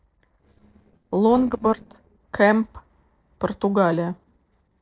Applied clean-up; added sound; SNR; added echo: neural separator model SepFormer DNS4.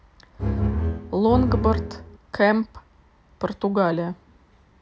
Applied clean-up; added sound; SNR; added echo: none; Bowed string instrument; -1 dB; none.